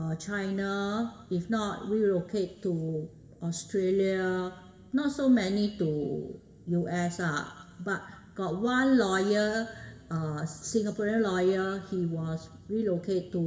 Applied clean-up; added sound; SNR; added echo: none; none; none; reverberation time 1.4 s.